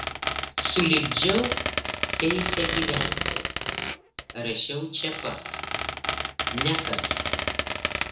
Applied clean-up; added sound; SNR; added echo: none; Squeak; -1 dB; reverberation time 0.6 s.